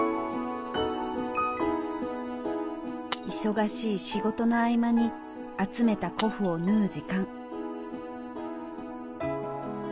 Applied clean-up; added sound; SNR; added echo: none; Shatter; 18 dB; none.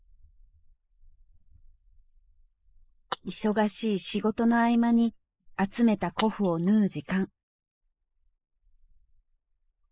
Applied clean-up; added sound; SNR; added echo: neural mask model Resemble Enhance denoiser.